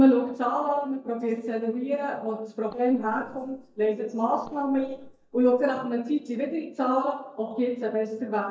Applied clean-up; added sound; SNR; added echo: neural mask model DeepFilterNet 3.